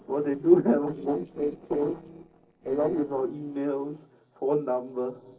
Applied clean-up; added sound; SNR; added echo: neural separator model SepFormer DNS4.